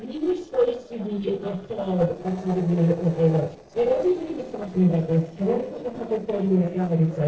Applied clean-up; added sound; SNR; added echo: neural separator model SepFormer DNS4.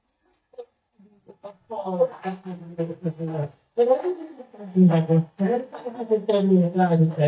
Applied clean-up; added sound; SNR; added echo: neural mask model DeepFilterNet 3.